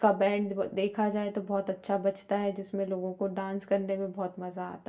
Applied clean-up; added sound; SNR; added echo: none; none; none; reverberation time 0.2 s.